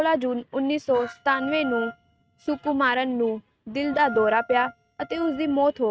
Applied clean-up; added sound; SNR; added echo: neural mask model RNNoise.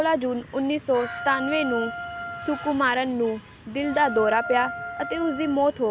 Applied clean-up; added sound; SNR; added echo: none; Wind instrument, woodwind instrument; 9 dB; none.